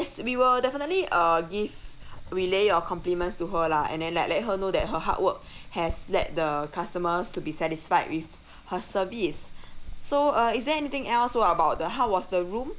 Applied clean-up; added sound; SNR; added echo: none; Writing; 12 dB; none.